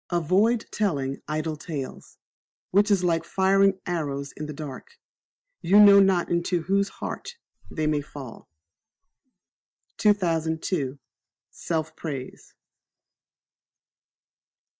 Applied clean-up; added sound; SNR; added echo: neural mask model DeepFilterNet 3.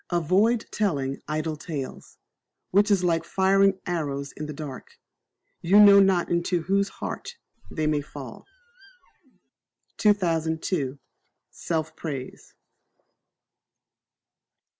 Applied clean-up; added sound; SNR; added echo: none; Squeak; 16 dB; none.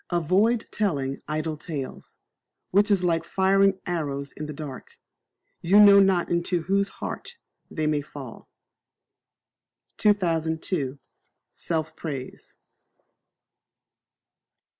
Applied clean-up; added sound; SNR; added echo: none; none; none; none.